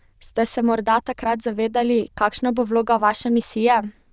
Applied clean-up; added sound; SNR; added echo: neural diffusion model UNIVERSE++.